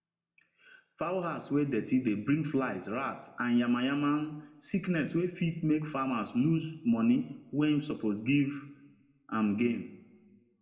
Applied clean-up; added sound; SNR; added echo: none; none; none; reverberation time 0.7 s.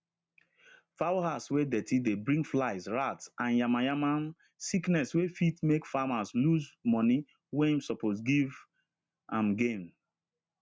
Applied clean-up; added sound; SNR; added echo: none; none; none; none.